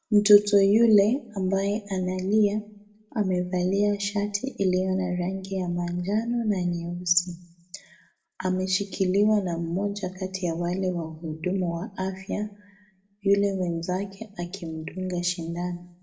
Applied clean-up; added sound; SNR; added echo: none; none; none; reverberation time 0.4 s.